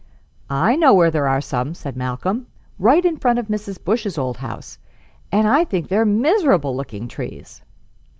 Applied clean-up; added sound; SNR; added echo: none; none; none; none.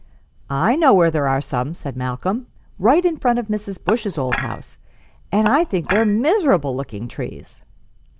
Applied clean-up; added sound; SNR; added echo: none; Dishes, pots, and pans / Chink, clink; 8 dB; none.